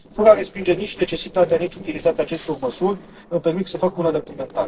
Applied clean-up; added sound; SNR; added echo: neural separator model SepFormer DNS4.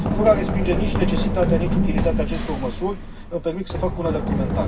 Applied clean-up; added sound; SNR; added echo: none; Run; -2 dB; reverberation time 0.4 s.